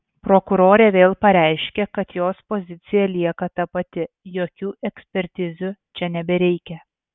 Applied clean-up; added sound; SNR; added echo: none; none; none; none.